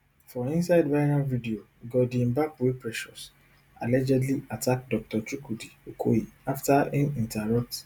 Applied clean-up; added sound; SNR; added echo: none; none; none; none.